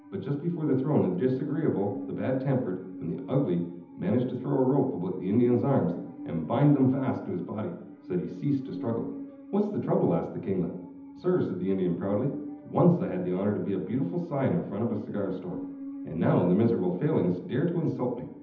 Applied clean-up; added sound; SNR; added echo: none; Musical instrument; 15 dB; reverberation time 0.8 s.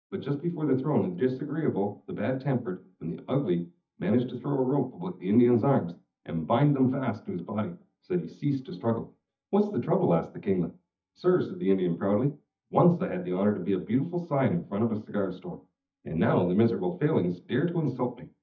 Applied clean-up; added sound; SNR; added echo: neural mask model DeepFilterNet 3.